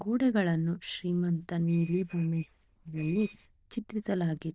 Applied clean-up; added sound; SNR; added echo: neural diffusion model UNIVERSE++.